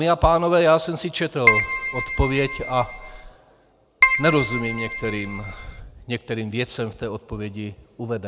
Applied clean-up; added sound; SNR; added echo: none; Keyboard (musical); 0 dB; none.